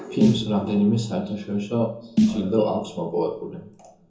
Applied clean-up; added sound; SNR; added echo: none; Snare drum; 2 dB; reverberation time 0.6 s.